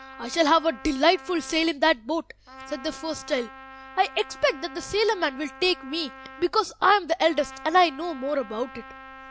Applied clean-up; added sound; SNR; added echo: none; Trumpet; 19 dB; none.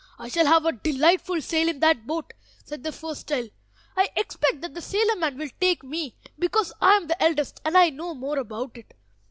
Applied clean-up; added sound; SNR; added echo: none; none; none; none.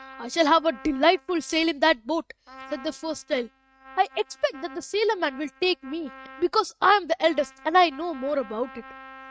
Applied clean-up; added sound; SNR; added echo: neural mask model RNNoise.